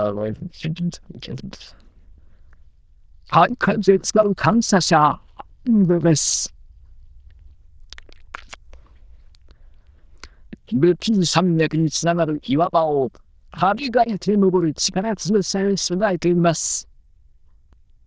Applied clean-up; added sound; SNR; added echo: neural diffusion model UNIVERSE++.